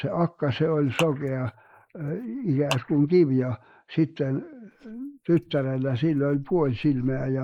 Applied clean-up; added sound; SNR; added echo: neural mask model Resemble Enhance denoiser.